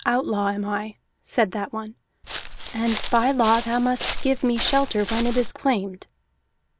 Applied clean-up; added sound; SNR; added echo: none; Walk, footsteps; 3 dB; none.